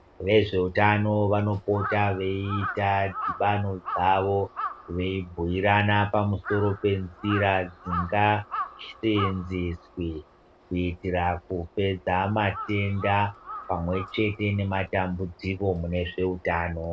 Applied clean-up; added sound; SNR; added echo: none; Crow; 13 dB; none.